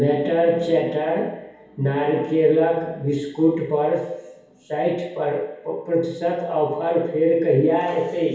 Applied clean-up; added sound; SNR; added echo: none; none; none; reverberation time 2.2 s.